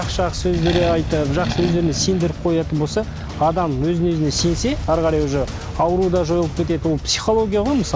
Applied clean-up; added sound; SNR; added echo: none; Accelerating, revving, vroom; 9 dB; none.